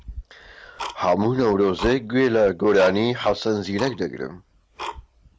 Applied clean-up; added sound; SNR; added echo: none; Tick-tock; 15 dB; none.